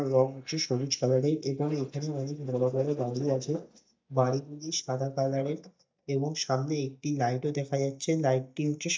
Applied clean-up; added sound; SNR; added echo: neural mask model DeepFilterNet 3.